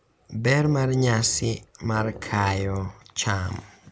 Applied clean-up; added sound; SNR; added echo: none; Growling; 16 dB; none.